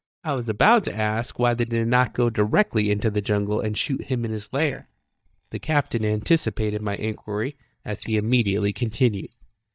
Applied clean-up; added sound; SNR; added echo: neural mask model DeepFilterNet 3.